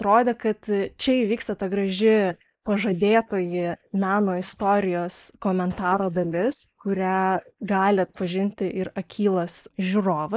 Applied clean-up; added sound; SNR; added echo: neural mask model Resemble Enhance denoiser.